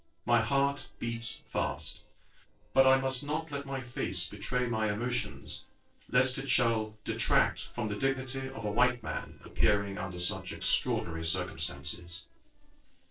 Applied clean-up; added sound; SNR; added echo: neural separator model SepFormer DNS4.